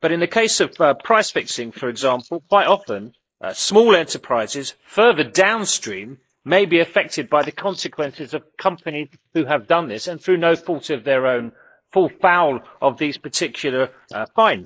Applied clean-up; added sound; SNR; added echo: neural mask model Resemble Enhance denoiser.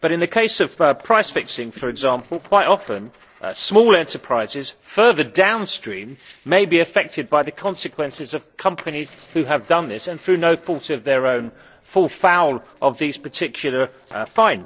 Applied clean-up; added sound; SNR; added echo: neural separator model SepFormer DNS4.